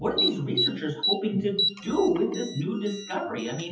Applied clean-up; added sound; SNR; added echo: classical method WPE with log-MMSE.